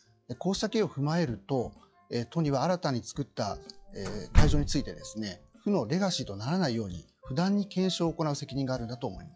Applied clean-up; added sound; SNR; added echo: classical method log-MMSE.